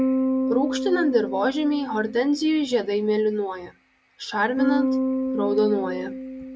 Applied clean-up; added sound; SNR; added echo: none; Bass guitar; 3 dB; none.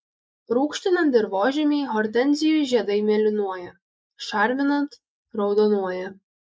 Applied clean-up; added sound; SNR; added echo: neural mask model Resemble Enhance denoiser.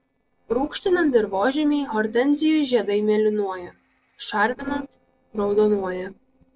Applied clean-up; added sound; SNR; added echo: neural separator model SepFormer DNS4.